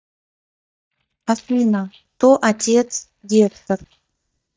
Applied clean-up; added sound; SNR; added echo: neural mask model DeepFilterNet 3.